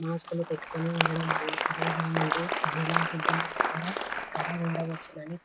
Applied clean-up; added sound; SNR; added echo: none; Applause; -2 dB; none.